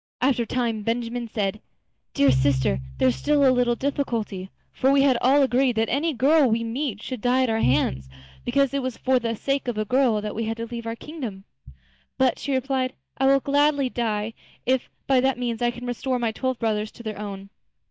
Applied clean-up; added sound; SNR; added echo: neural mask model DeepFilterNet 3.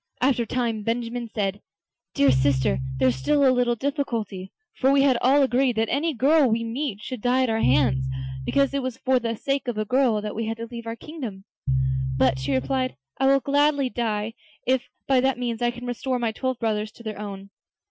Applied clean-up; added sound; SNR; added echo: classical method Wiener filter.